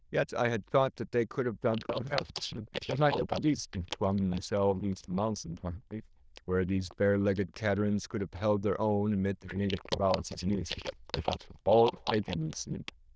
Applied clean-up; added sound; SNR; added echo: neural diffusion model UNIVERSE++.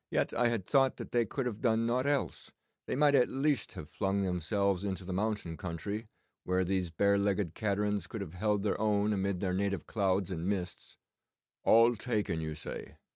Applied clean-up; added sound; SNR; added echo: none; none; none; none.